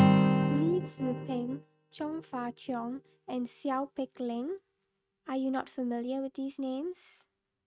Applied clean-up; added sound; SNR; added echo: neural mask model RNNoise.